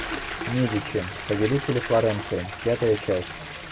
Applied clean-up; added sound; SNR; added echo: none; Toilet flush; 8 dB; none.